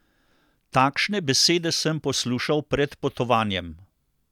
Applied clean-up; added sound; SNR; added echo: none; none; none; none.